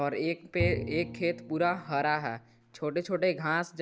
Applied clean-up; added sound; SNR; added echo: none; Bowed string instrument; 10 dB; none.